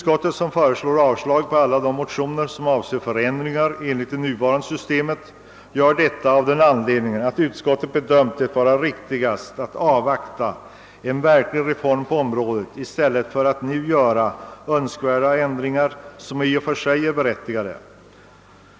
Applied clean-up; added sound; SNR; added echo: none; none; none; none.